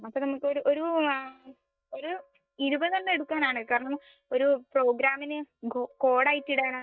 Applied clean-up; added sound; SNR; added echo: neural mask model DeepFilterNet 3.